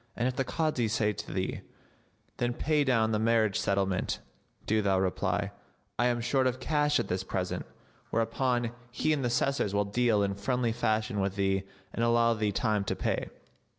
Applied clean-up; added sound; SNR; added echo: none; Snare drum; 17 dB; none.